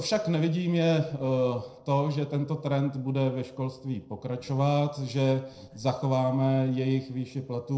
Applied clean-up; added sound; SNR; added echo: neural separator model SepFormer DNS4.